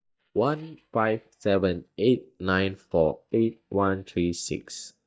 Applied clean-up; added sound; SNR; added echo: neural mask model DeepFilterNet 3.